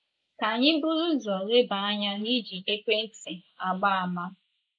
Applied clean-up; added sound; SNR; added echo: neural mask model Resemble Enhance denoiser.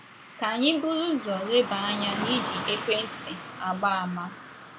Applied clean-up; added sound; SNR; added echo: none; Car passing by / Traffic noise, roadway noise; 8 dB; none.